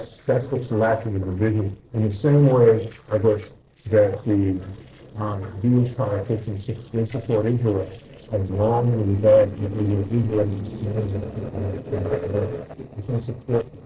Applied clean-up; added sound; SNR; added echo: neural separator model SepFormer DNS4.